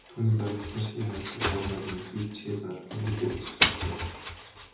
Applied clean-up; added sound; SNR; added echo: none; Engine; 1 dB; reverberation time 0.8 s.